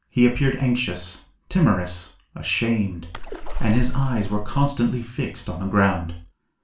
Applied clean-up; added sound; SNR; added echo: none; Splash, splatter; -1 dB; reverberation time 0.3 s.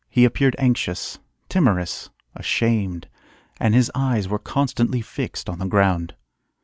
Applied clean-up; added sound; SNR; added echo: none; none; none; none.